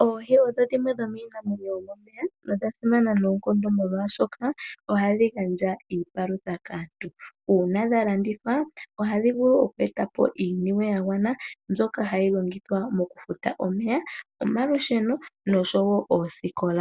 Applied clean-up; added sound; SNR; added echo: none; none; none; none.